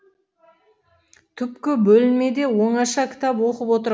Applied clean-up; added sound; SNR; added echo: none; none; none; none.